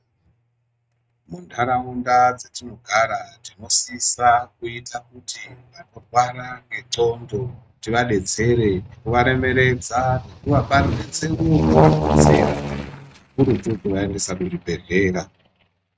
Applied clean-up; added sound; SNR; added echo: neural mask model RNNoise.